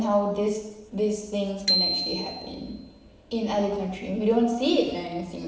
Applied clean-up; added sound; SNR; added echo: none; Bicycle bell; 5 dB; reverberation time 0.9 s.